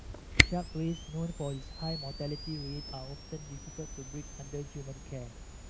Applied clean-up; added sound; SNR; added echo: none; Camera; -3 dB; none.